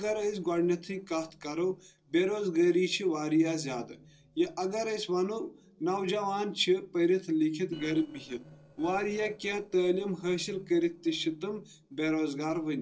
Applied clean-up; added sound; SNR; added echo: neural separator model SepFormer DNS4.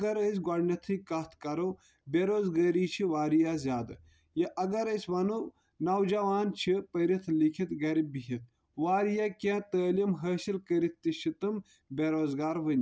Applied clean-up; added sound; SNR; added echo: none; none; none; none.